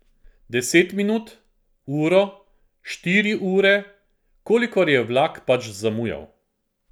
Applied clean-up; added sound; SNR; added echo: none; none; none; none.